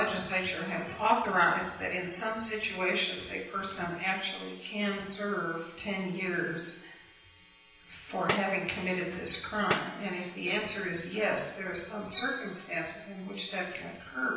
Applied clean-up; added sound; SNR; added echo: none; Tambourine; 0 dB; reverberation time 0.9 s.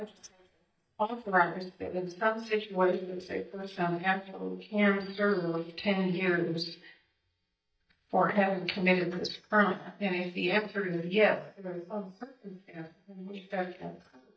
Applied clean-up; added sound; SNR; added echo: neural mask model DeepFilterNet 3.